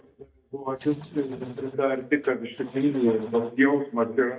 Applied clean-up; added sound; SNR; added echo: neural mask model DeepFilterNet 3.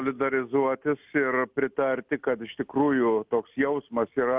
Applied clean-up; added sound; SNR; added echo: none; none; none; none.